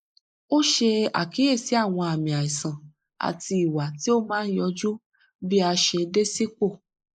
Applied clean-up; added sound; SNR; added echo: neural mask model Resemble Enhance denoiser.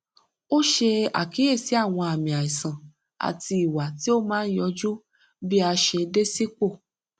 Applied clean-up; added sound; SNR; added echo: none; none; none; none.